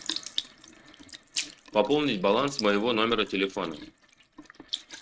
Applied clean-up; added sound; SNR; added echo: neural mask model RNNoise.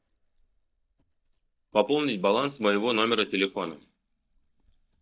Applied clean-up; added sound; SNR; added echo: neural mask model DeepFilterNet 3.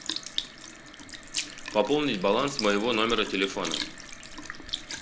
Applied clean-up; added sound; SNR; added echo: none; Sink (filling or washing) / Liquid; 8 dB; none.